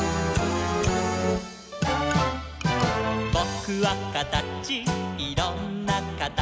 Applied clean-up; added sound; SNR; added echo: none; none; none; none.